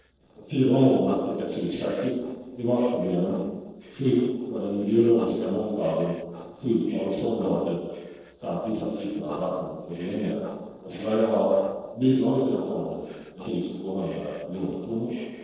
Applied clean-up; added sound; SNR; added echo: neural separator model SepFormer DNS4.